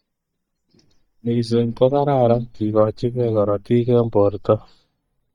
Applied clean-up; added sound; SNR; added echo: neural mask model DeepFilterNet 3.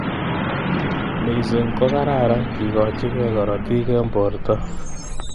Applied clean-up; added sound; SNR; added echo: none; Truck; 2 dB; none.